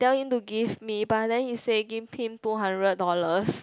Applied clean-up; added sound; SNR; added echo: none; none; none; none.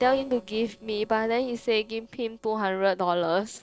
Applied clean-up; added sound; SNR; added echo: neural separator model SepFormer DNS4.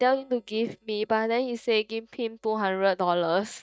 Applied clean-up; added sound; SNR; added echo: neural mask model DeepFilterNet 3.